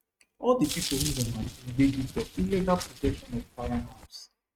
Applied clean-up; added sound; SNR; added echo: neural mask model RNNoise.